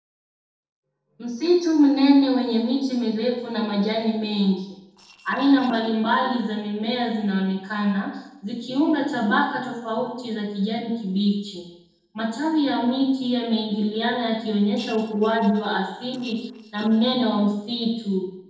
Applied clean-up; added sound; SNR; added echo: neural separator model SepFormer DNS4.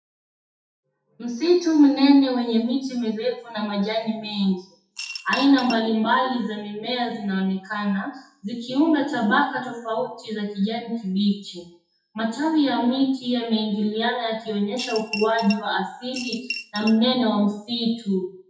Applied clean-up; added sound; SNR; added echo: classical method WPE with log-MMSE.